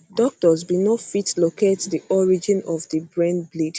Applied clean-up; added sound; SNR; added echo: none; none; none; none.